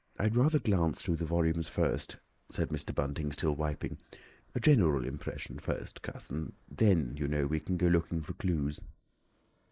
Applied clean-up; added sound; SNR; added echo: neural mask model Resemble Enhance denoiser.